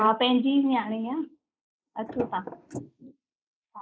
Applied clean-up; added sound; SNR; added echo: neural mask model Resemble Enhance denoiser.